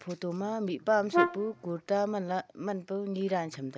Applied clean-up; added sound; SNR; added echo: none; Brass instrument; -1 dB; none.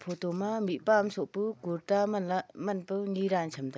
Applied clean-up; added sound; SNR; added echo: none; none; none; none.